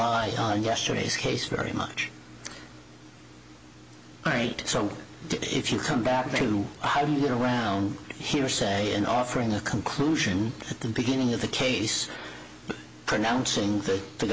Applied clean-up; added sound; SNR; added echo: none; none; none; none.